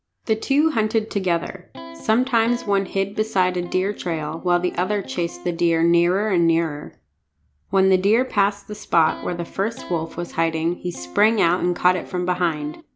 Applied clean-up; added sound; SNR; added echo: none; Electric guitar; 17 dB; none.